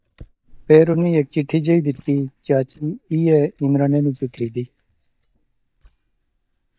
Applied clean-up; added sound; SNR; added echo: neural mask model DeepFilterNet 3.